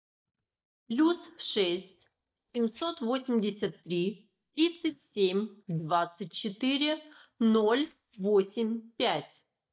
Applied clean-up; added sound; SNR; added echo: neural mask model DeepFilterNet 3.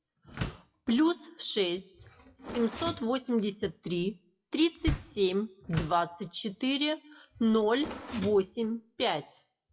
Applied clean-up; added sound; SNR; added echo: classical method WPE with log-MMSE.